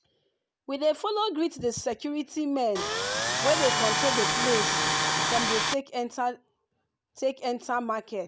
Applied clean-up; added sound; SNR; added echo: none; Tools; -4 dB; none.